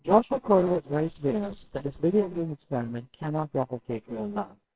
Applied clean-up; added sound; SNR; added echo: neural separator model SepFormer WHAMR!.